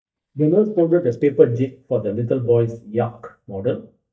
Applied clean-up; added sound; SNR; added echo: neural mask model DeepFilterNet 3.